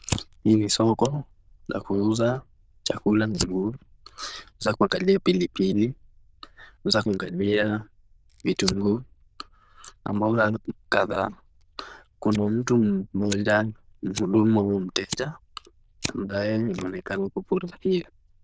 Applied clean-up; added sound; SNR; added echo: neural diffusion model UNIVERSE++.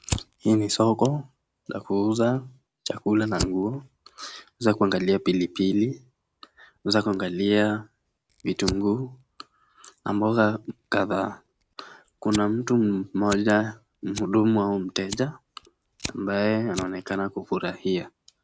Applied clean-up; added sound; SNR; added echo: none; Fire; 16 dB; none.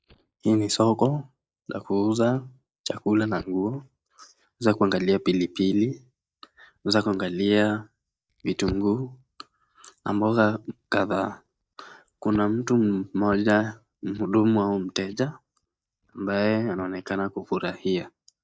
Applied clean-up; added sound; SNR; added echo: neural mask model DeepFilterNet 3.